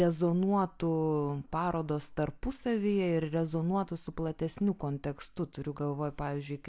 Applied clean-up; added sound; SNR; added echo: none; none; none; none.